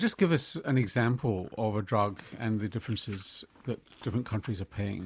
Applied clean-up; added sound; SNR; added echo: none; none; none; none.